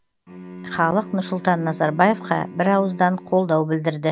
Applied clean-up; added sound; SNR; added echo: none; Bowed string instrument; 16 dB; none.